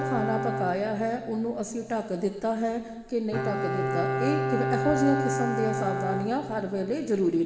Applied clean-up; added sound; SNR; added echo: none; Bowed string instrument; 2 dB; reverberation time 2.4 s.